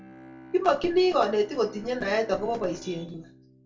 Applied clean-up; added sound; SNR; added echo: none; Bowed string instrument; 19 dB; reverberation time 0.3 s.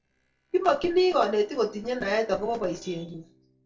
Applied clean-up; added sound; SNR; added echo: neural separator model SepFormer DNS4.